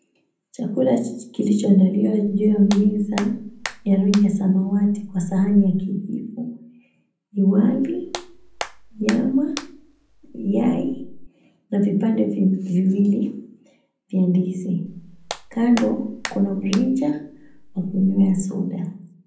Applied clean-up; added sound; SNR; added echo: none; Hands; 15 dB; reverberation time 0.6 s.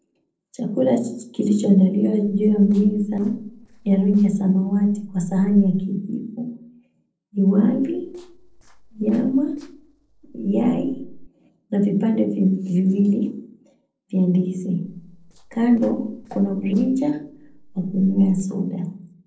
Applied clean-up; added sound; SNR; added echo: neural separator model SepFormer DNS4.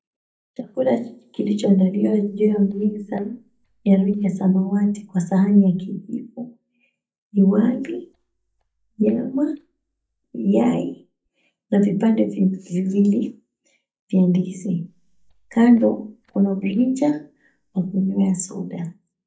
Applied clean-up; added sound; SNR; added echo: neural mask model DeepFilterNet 3.